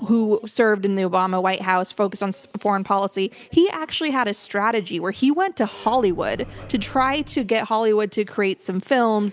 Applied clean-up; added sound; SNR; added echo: none; Microwave oven; 18 dB; none.